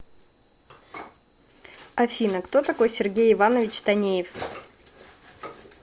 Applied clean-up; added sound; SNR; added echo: none; none; none; none.